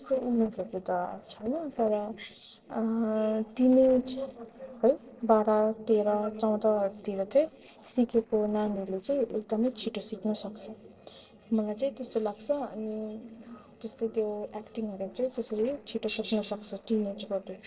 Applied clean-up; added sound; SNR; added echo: neural separator model SepFormer DNS4.